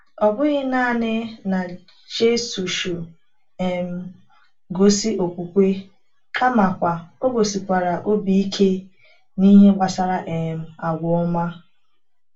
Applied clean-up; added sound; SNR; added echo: none; none; none; reverberation time 0.2 s.